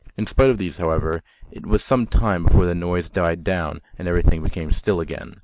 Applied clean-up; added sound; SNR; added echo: none; none; none; none.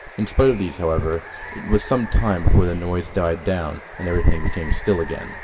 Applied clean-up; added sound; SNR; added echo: none; Water; 17 dB; reverberation time 0.9 s.